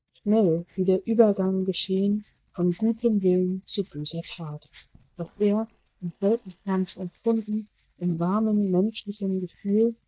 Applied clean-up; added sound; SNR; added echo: neural mask model DeepFilterNet 3.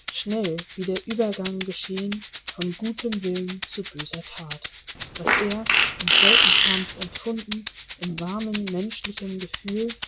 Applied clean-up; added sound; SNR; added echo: none; Rattle (instrument) + Fart; -3 dB; none.